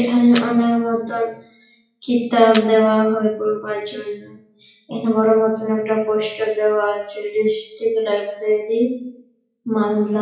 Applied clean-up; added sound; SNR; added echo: classical method WPE with log-MMSE.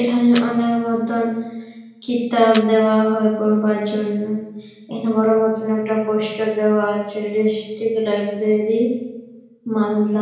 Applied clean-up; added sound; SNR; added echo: none; Camera; 20 dB; reverberation time 1.0 s.